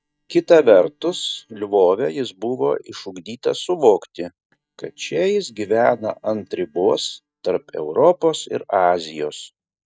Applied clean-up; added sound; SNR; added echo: neural mask model DeepFilterNet 3.